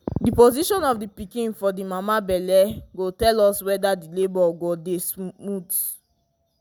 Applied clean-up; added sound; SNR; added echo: none; none; none; none.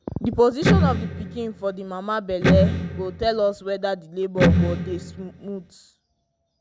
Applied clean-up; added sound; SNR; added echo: none; Electric guitar; -3 dB; none.